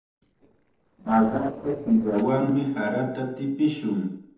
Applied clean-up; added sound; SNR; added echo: neural separator model SepFormer DNS4.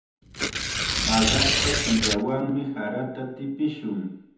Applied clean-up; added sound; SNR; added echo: none; Tearing; -3 dB; reverberation time 1.1 s.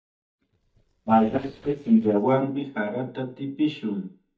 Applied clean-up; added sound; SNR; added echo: neural mask model DeepFilterNet 3.